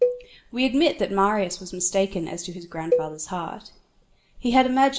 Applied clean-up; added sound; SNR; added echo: none; Cowbell; 5 dB; reverberation time 0.4 s.